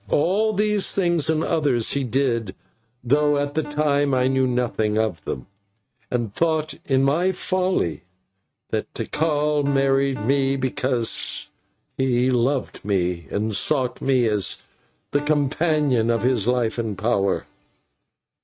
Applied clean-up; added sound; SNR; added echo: neural mask model RNNoise.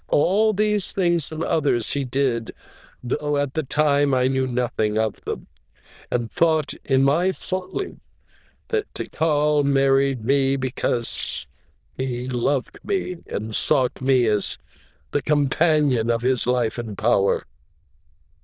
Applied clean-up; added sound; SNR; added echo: neural diffusion model UNIVERSE++.